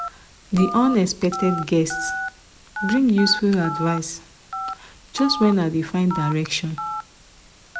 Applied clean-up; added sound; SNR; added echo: none; Telephone; 9 dB; none.